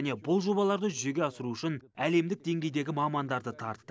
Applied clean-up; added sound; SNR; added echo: none; none; none; none.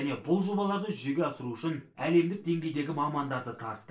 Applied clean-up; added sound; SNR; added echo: none; none; none; reverberation time 0.3 s.